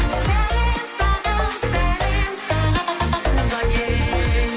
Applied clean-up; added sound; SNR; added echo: none; none; none; none.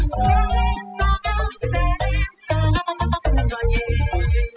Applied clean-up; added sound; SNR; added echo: classical method spectral subtraction.